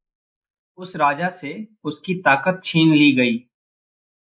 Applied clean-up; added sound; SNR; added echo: neural mask model Resemble Enhance denoiser.